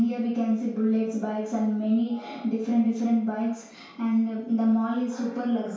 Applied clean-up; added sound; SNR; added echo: none; none; none; reverberation time 0.5 s.